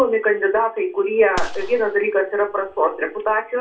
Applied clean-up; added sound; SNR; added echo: none; Gunshot, gunfire; 10 dB; reverberation time 0.2 s.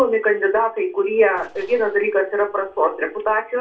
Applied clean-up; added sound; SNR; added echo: neural separator model SepFormer DNS4.